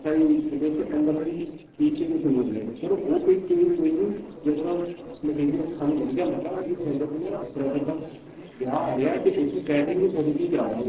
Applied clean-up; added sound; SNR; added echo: neural separator model SepFormer DNS4.